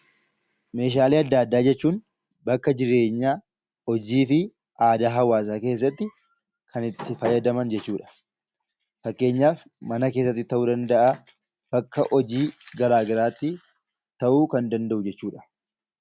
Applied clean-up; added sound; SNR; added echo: none; none; none; none.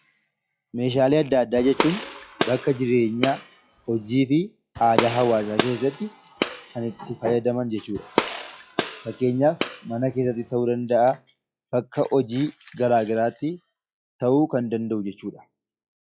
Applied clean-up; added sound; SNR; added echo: classical method log-MMSE.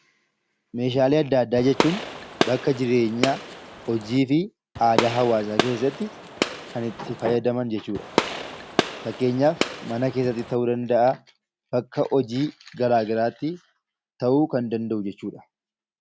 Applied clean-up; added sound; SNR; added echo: none; Gunshot, gunfire; 5 dB; none.